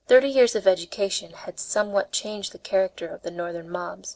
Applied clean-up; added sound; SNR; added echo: neural separator model SepFormer DNS4.